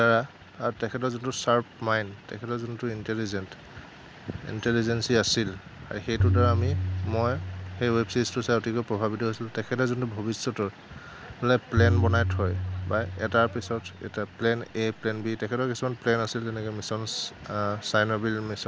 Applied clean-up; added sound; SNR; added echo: none; Tabla; 1 dB; none.